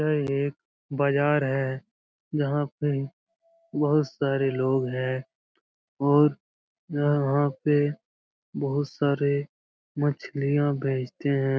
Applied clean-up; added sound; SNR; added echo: none; none; none; none.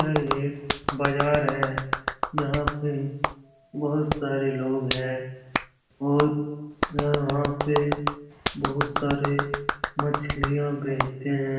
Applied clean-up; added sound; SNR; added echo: none; Clapping; 3 dB; reverberation time 1.0 s.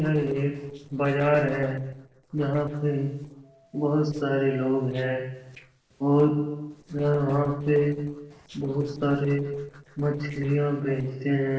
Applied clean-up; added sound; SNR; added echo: neural separator model SepFormer DNS4.